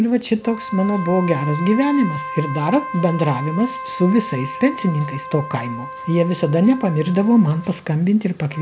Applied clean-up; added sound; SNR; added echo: none; Wind instrument, woodwind instrument; 12 dB; none.